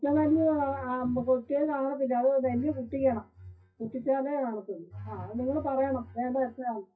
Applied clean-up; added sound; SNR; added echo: classical method WPE with log-MMSE.